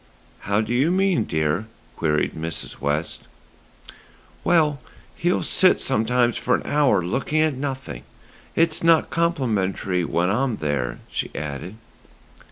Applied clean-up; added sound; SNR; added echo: none; none; none; none.